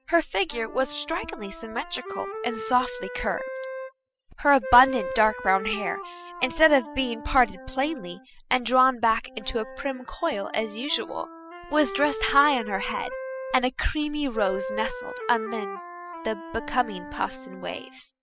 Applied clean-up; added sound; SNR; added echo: classical method spectral subtraction.